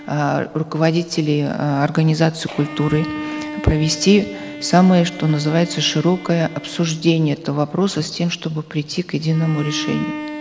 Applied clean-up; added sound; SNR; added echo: none; Bowed string instrument; 13 dB; none.